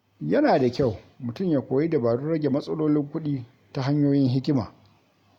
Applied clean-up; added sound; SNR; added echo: none; none; none; none.